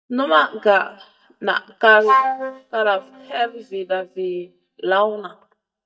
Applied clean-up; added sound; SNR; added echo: neural mask model DeepFilterNet 3.